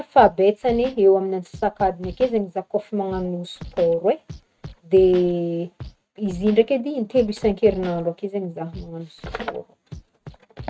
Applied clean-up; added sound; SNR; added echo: neural mask model RNNoise.